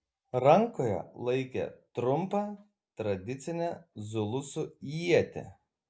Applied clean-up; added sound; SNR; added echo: none; none; none; none.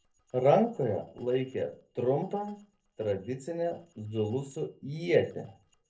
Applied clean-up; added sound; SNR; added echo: neural separator model SepFormer DNS4.